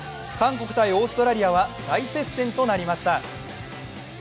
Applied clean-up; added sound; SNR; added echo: none; none; none; none.